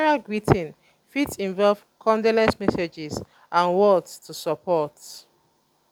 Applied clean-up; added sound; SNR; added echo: none; none; none; none.